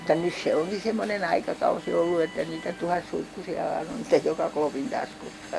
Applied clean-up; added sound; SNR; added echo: none; Alarm; 15 dB; none.